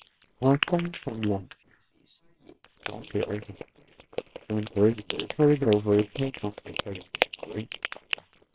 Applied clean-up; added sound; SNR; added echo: neural separator model SepFormer WHAMR!.